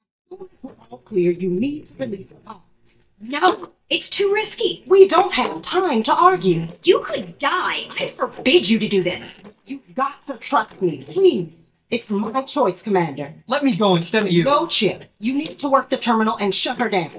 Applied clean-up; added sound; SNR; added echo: neural mask model DeepFilterNet 3.